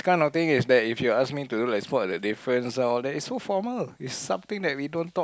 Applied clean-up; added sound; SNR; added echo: none; none; none; none.